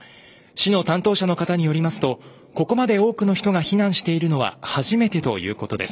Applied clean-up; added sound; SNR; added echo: none; none; none; none.